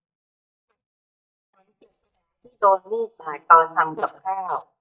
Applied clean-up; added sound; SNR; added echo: neural mask model DeepFilterNet 3.